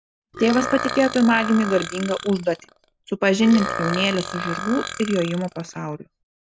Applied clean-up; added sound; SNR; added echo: none; Burping, eructation; 9 dB; none.